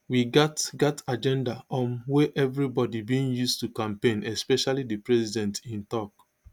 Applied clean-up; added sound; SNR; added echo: none; none; none; none.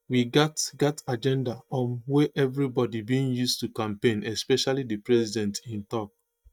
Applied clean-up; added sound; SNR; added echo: neural mask model DeepFilterNet 3.